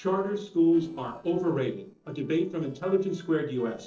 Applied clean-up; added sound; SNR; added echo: neural separator model SepFormer DNS4.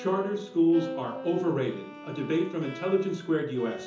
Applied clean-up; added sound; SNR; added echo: none; Bowed string instrument; 14 dB; reverberation time 0.6 s.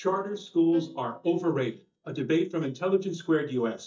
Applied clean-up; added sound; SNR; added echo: neural mask model DeepFilterNet 3.